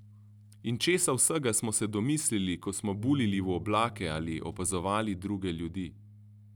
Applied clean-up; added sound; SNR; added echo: none; Bass guitar; 16 dB; none.